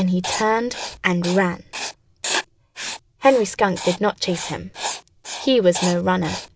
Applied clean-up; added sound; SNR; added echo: none; Writing; 10 dB; none.